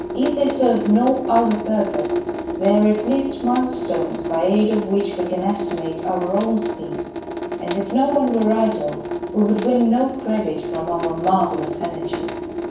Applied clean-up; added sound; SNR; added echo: none; Drip / Sink (filling or washing) / Water tap, faucet; 6 dB; reverberation time 0.7 s.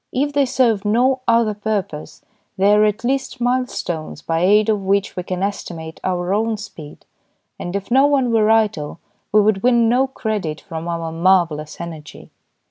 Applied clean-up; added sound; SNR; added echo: none; none; none; none.